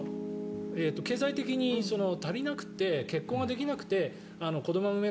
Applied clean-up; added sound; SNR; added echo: none; Piano; 9 dB; none.